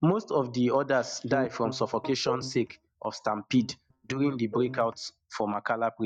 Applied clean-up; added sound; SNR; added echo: neural mask model DeepFilterNet 3.